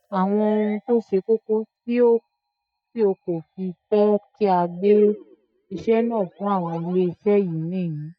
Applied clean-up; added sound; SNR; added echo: neural mask model DeepFilterNet 3.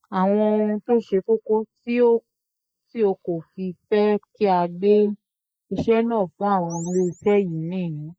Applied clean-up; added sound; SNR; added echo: neural mask model Resemble Enhance denoiser.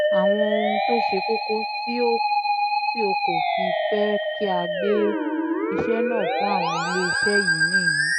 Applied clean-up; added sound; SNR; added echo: none; Musical instrument; -5 dB; none.